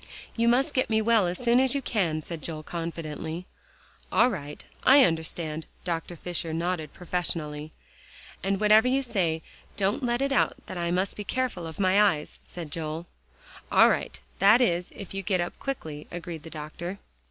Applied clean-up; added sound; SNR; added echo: none; none; none; none.